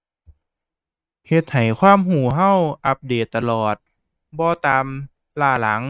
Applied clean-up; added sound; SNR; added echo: neural mask model RNNoise.